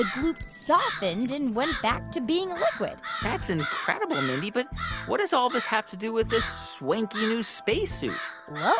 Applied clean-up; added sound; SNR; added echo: none; Crow; 8 dB; none.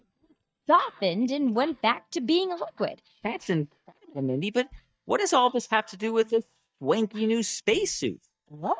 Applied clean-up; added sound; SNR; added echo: neural mask model DeepFilterNet 3.